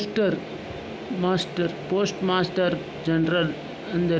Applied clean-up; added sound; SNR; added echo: none; none; none; none.